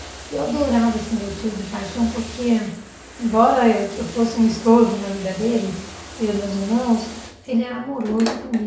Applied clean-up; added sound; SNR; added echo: none; Bathtub (filling or washing); 15 dB; reverberation time 0.6 s.